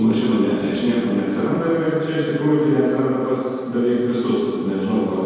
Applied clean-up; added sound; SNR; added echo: none; none; none; reverberation time 2.1 s.